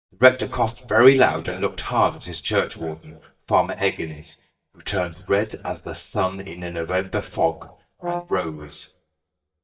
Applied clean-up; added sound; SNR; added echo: neural mask model DeepFilterNet 3.